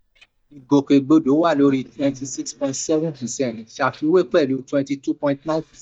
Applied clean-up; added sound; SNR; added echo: neural mask model DeepFilterNet 3.